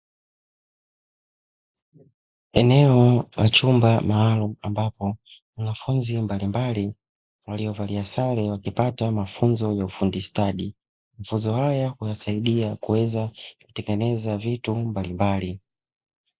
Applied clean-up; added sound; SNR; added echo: none; none; none; none.